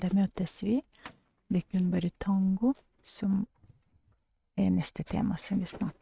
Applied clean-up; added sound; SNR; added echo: neural mask model RNNoise.